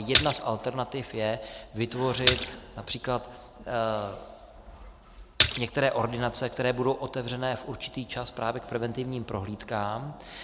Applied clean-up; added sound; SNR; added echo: none; Splash, splatter; -1 dB; none.